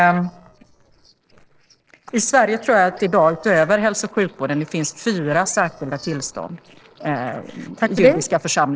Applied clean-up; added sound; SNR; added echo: neural separator model SepFormer DNS4.